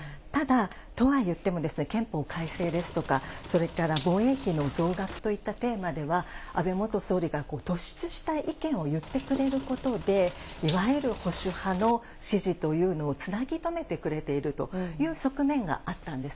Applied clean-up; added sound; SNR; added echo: none; Bathtub (filling or washing); 6 dB; none.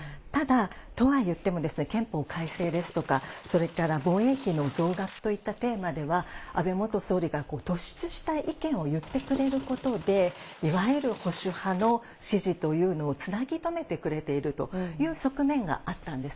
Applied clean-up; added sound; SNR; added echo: neural mask model Resemble Enhance denoiser.